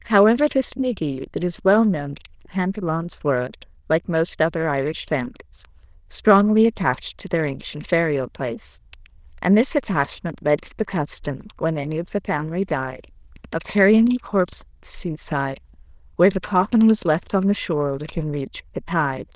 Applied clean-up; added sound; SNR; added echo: neural diffusion model UNIVERSE++.